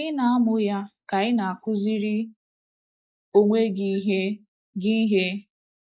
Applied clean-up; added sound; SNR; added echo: neural mask model Resemble Enhance denoiser.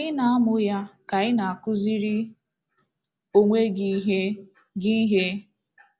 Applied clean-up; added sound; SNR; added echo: none; none; none; none.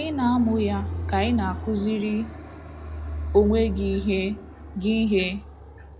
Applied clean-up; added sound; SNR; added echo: none; Fixed-wing aircraft, airplane; 8 dB; none.